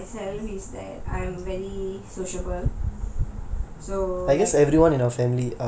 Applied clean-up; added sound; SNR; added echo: none; none; none; none.